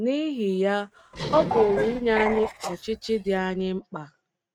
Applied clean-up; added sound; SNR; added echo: neural mask model RNNoise.